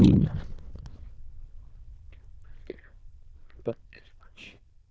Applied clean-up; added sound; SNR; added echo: neural diffusion model UNIVERSE++.